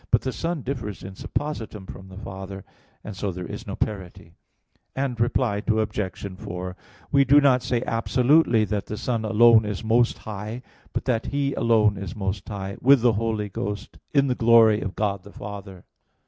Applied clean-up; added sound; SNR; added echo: none; none; none; none.